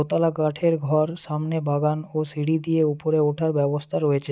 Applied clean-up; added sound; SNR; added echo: neural mask model Resemble Enhance denoiser.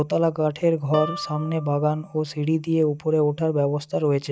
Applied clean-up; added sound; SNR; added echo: none; Guitar; 15 dB; none.